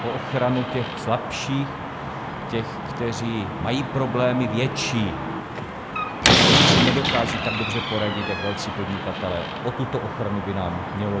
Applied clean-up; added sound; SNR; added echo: none; Slam; -2 dB; none.